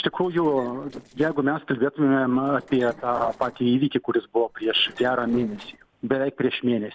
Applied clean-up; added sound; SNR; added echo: neural separator model SepFormer DNS4.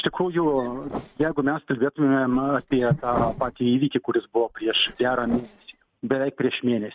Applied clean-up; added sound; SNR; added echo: neural mask model RNNoise.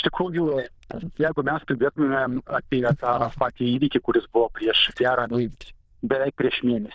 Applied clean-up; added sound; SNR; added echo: neural diffusion model UNIVERSE++.